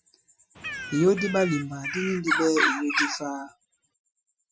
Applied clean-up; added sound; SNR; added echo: classical method Wiener filter.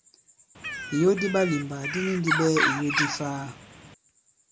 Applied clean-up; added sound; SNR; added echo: none; Bird; 3 dB; none.